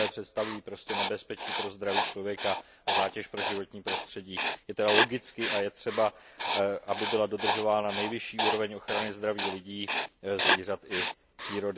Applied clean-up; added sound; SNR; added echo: none; Writing; -1 dB; none.